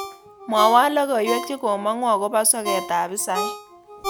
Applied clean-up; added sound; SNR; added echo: none; Ringtone; 9 dB; none.